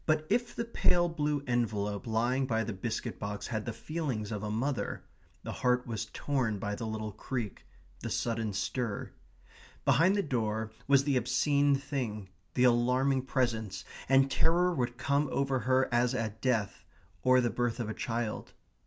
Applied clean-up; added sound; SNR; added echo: none; none; none; none.